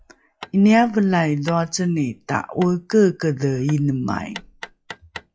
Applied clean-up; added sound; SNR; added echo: classical method log-MMSE.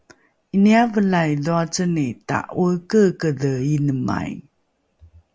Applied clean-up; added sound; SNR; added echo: none; none; none; none.